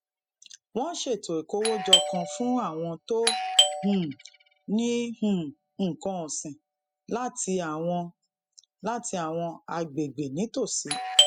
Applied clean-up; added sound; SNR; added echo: classical method spectral subtraction.